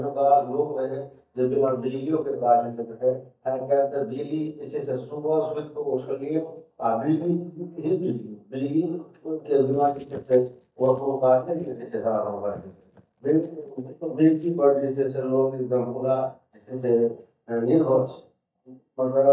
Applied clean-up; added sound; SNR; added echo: neural mask model DeepFilterNet 3.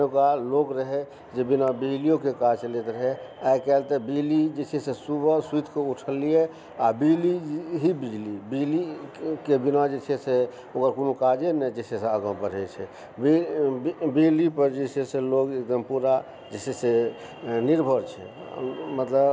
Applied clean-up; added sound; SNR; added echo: none; none; none; none.